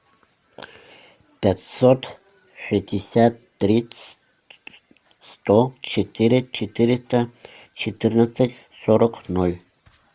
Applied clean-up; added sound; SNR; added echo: none; none; none; none.